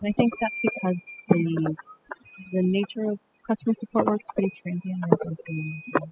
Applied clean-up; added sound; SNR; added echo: classical method spectral subtraction.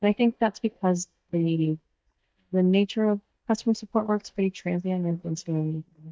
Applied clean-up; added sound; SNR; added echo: neural mask model DeepFilterNet 3.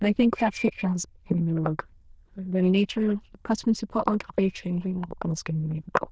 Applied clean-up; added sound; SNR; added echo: neural diffusion model UNIVERSE++.